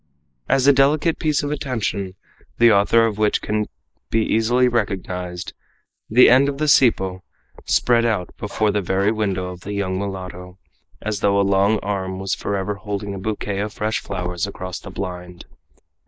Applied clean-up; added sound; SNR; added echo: neural mask model Resemble Enhance denoiser.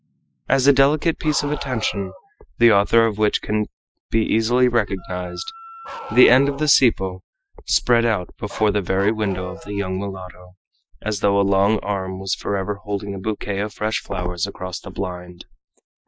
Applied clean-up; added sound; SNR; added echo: classical method Wiener filter.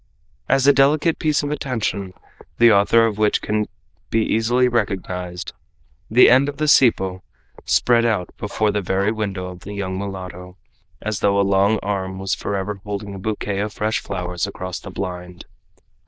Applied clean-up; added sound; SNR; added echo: neural diffusion model UNIVERSE++.